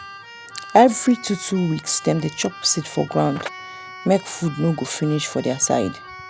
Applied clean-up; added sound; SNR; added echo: none; Keyboard (musical); 17 dB; none.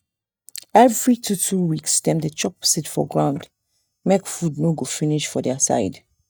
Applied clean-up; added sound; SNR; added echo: neural mask model DeepFilterNet 3.